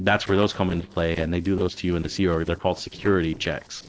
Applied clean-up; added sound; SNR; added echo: neural separator model SepFormer DNS4.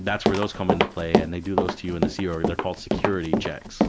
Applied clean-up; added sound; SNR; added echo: none; Run; -3 dB; none.